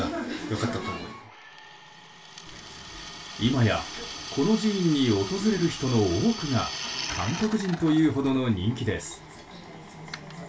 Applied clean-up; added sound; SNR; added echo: none; Drill; 12 dB; reverberation time 0.2 s.